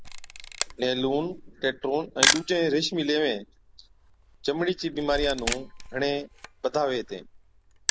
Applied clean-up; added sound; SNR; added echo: none; Camera; 4 dB; none.